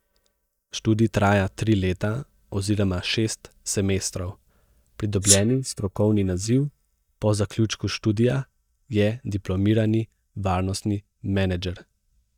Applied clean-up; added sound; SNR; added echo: neural mask model DeepFilterNet 3.